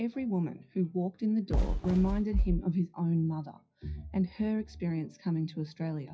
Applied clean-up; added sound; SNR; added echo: classical method WPE with log-MMSE.